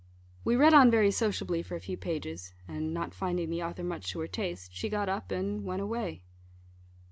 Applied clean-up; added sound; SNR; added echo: none; none; none; none.